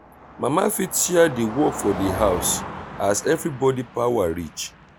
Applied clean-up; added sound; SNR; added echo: none; Car passing by; 11 dB; none.